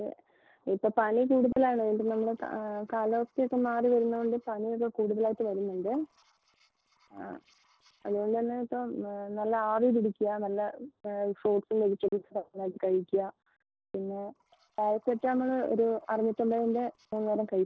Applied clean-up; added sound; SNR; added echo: neural separator model SepFormer DNS4.